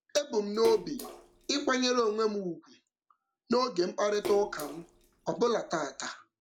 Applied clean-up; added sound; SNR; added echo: none; Splash, splatter; 13 dB; none.